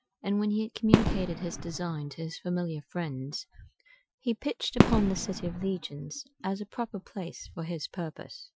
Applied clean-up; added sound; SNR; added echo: classical method Wiener filter.